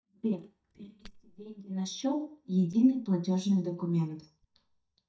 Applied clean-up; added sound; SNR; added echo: neural mask model DeepFilterNet 3.